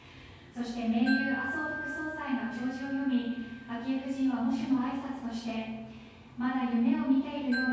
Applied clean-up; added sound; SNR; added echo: none; Wind chime; 11 dB; reverberation time 1.3 s.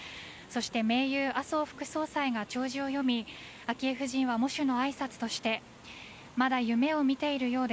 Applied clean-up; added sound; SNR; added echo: none; none; none; none.